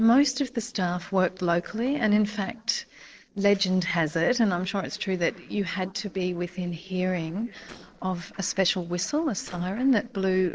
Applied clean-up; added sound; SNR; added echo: neural separator model SepFormer DNS4.